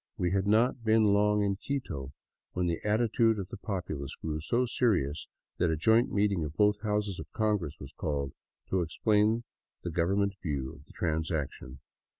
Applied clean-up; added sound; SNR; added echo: none; none; none; none.